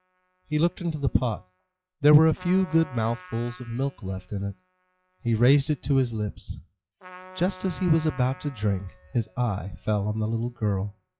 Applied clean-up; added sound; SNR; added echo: classical method log-MMSE.